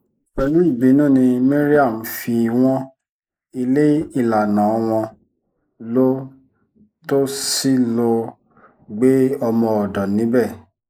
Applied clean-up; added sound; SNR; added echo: neural mask model Resemble Enhance denoiser.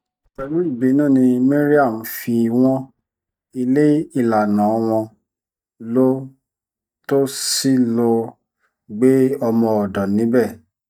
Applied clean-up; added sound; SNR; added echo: neural mask model DeepFilterNet 3.